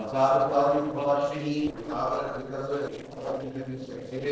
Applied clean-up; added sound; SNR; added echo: neural separator model SepFormer DNS4.